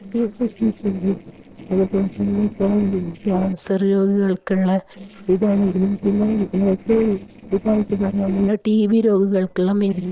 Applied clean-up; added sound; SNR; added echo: neural separator model SepFormer DNS4.